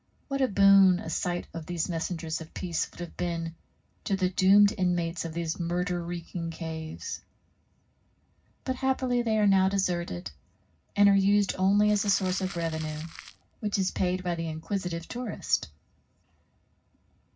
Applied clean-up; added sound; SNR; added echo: none; Crumpling, crinkling; 16 dB; reverberation time 0.4 s.